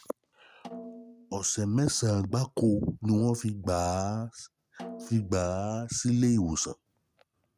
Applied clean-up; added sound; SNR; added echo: neural mask model RNNoise.